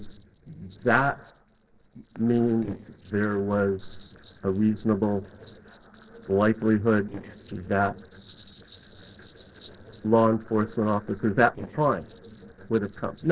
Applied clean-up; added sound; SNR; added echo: neural separator model SepFormer DNS4.